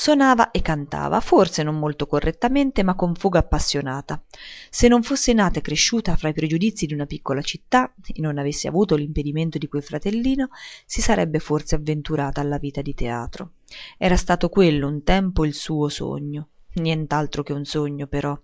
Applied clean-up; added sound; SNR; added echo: none; none; none; none.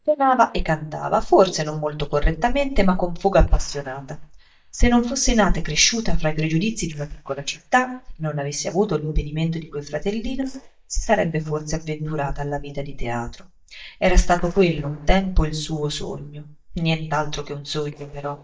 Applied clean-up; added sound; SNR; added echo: neural mask model DeepFilterNet 3.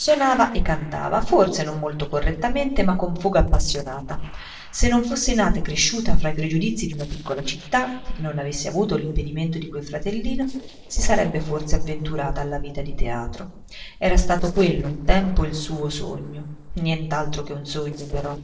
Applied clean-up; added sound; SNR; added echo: neural separator model SepFormer DNS4.